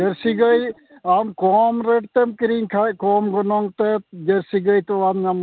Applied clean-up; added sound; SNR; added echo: none; none; none; none.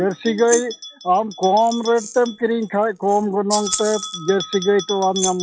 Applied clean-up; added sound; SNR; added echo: classical method log-MMSE.